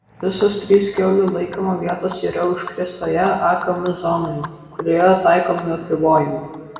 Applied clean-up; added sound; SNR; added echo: none; Animal; 20 dB; reverberation time 1.7 s.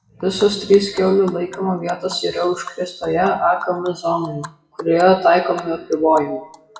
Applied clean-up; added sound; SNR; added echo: classical method WPE with log-MMSE.